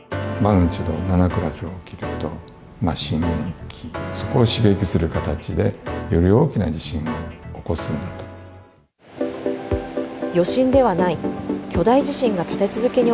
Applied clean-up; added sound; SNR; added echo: none; none; none; none.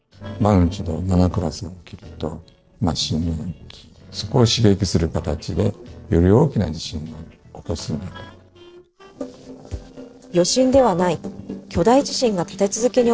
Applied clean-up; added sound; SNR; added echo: neural separator model SepFormer DNS4.